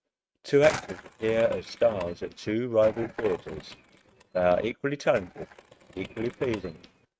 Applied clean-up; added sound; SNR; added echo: neural mask model RNNoise.